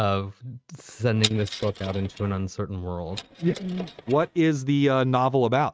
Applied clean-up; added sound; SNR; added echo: neural mask model RNNoise.